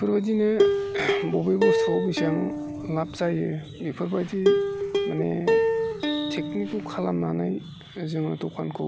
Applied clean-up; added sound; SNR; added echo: none; Plucked string instrument; -2 dB; none.